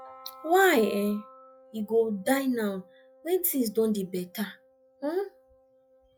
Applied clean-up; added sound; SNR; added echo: classical method log-MMSE.